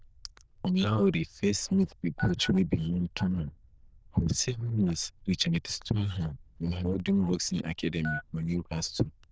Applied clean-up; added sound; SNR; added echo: neural diffusion model UNIVERSE++.